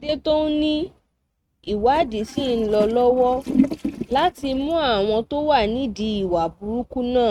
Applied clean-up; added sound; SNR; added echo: neural mask model RNNoise.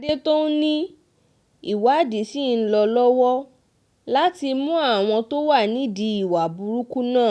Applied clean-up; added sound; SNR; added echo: none; none; none; none.